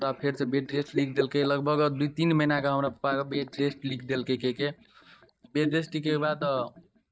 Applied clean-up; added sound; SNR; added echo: neural mask model DeepFilterNet 3.